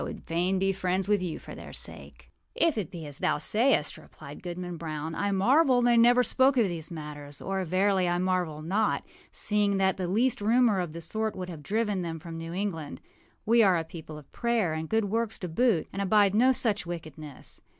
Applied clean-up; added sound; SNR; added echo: none; none; none; none.